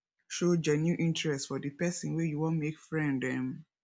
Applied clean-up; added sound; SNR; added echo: none; none; none; none.